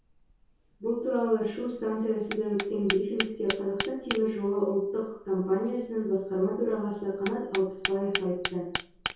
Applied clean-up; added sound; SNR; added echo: none; Hammer; 10 dB; reverberation time 0.6 s.